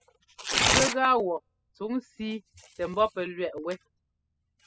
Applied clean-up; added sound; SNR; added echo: classical method spectral subtraction.